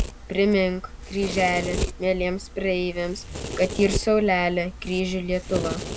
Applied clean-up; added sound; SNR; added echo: none; Domestic sounds, home sounds; 7 dB; none.